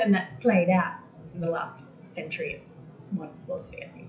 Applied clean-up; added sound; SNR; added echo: classical method WPE with log-MMSE.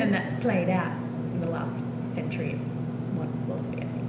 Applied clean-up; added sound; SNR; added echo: none; Engine / Mechanisms; 0 dB; reverberation time 0.9 s.